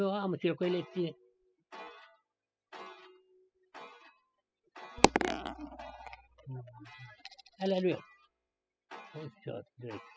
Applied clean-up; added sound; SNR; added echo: classical method spectral subtraction.